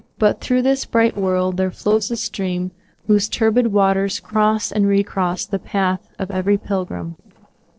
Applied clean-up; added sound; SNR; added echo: neural separator model SepFormer DNS4.